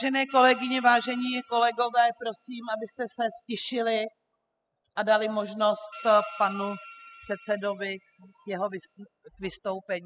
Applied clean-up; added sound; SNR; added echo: classical method spectral subtraction.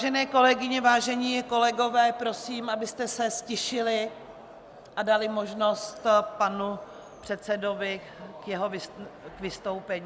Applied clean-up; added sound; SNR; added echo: none; none; none; none.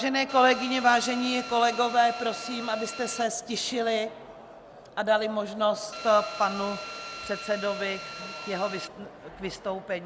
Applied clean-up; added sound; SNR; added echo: none; Drill; 12 dB; none.